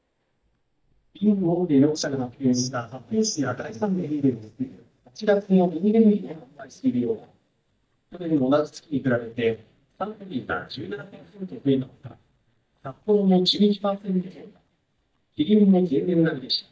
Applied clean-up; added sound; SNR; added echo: neural mask model DeepFilterNet 3.